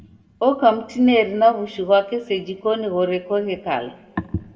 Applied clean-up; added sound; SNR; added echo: none; none; none; reverberation time 1.1 s.